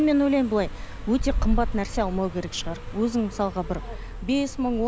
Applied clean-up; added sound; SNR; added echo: none; Car passing by; 5 dB; none.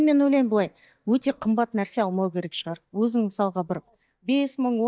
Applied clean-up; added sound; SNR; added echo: neural mask model DeepFilterNet 3.